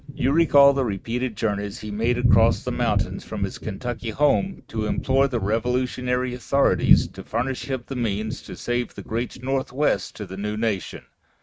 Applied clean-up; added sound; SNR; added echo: neural mask model RNNoise.